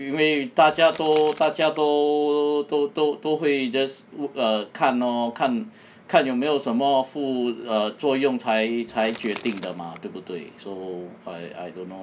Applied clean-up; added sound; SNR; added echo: none; Crushing / Wood; 18 dB; none.